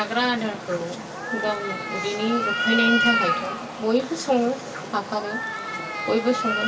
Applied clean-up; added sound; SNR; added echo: none; Cat; 3 dB; reverberation time 0.2 s.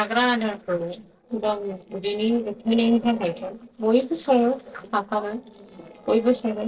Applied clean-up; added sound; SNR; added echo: neural separator model SepFormer DNS4.